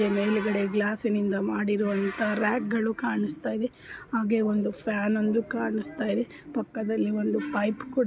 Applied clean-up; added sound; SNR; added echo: none; none; none; none.